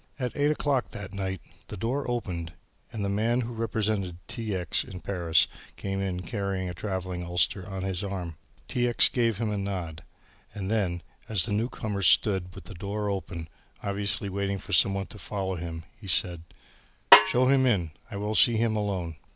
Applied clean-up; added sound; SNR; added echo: none; Snare drum; -4 dB; none.